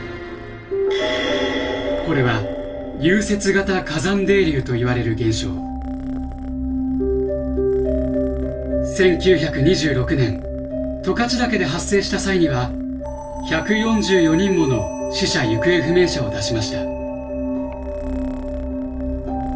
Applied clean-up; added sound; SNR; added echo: none; Purr; 18 dB; reverberation time 0.2 s.